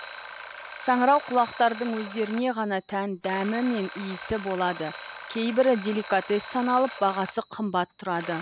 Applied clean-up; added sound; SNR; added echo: none; Alarm; 14 dB; none.